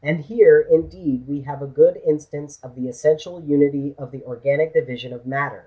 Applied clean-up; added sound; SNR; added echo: none; none; none; none.